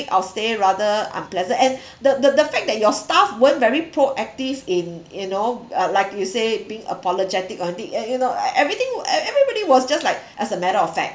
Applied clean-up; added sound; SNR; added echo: none; none; none; none.